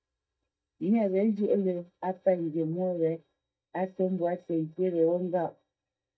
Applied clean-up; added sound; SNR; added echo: neural mask model DeepFilterNet 3.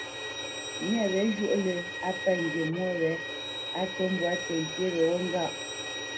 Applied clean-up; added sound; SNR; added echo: none; Bowed string instrument; 6 dB; reverberation time 0.2 s.